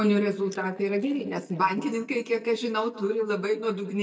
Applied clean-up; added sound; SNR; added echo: neural mask model DeepFilterNet 3.